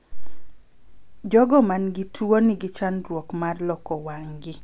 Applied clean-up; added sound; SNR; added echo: none; none; none; none.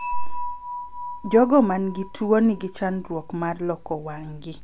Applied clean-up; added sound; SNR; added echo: none; Dishes, pots, and pans / Chink, clink; 14 dB; none.